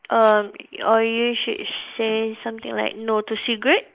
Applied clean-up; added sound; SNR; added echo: neural mask model Resemble Enhance denoiser.